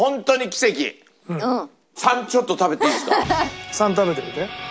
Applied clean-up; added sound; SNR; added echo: none; none; none; none.